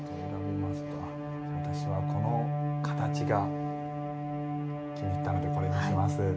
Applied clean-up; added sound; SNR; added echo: none; Bowed string instrument; -3 dB; none.